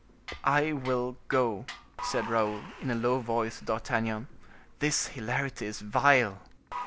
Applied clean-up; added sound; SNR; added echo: none; Tools + Applause / Crowd; 15 dB; none.